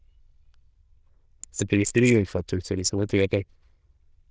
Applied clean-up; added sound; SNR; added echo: neural diffusion model UNIVERSE++.